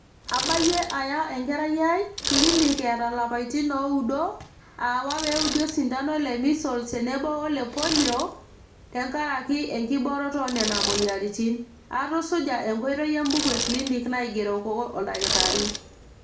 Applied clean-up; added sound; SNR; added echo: none; Bicycle; 6 dB; reverberation time 0.4 s.